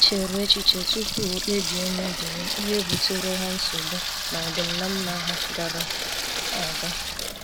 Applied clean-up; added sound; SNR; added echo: none; Sink (filling or washing) / Water tap, faucet; 1 dB; none.